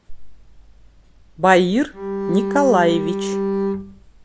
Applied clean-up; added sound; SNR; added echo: none; Bowed string instrument; 2 dB; none.